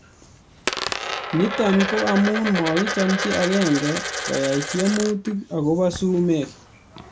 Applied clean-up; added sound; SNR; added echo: none; Coin (dropping); 6 dB; reverberation time 0.2 s.